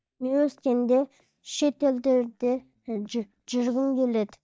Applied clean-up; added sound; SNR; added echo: neural mask model DeepFilterNet 3.